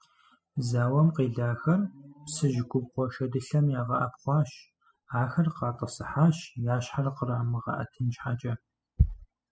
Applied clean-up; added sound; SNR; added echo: classical method spectral subtraction.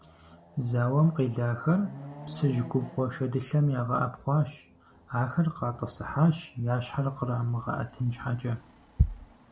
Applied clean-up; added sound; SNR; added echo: none; Chatter / Car passing by / Motorcycle / Traffic noise, roadway noise / Accelerating, revving, vroom; 19 dB; none.